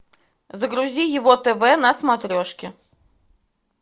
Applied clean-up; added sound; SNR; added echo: none; none; none; none.